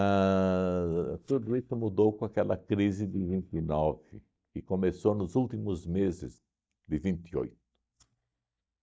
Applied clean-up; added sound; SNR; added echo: neural mask model DeepFilterNet 3.